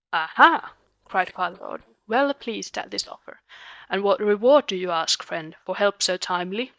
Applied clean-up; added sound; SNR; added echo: neural mask model DeepFilterNet 3.